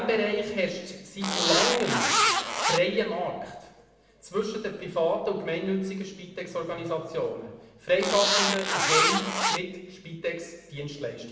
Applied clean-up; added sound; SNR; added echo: none; Zipper (clothing); -4 dB; reverberation time 1.0 s.